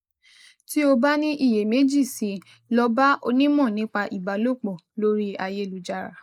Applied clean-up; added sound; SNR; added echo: neural mask model Resemble Enhance denoiser.